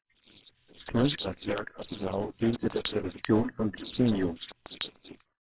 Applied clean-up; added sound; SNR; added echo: neural separator model SepFormer WHAMR!.